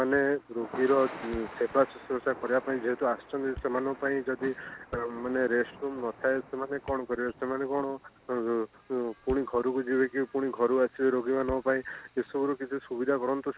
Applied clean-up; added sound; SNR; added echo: none; Thunder / Rain + Thump, thud; 18 dB; none.